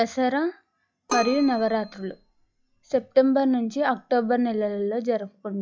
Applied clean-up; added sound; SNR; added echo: classical method log-MMSE.